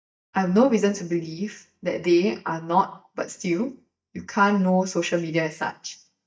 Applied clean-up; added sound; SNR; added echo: neural mask model DeepFilterNet 3.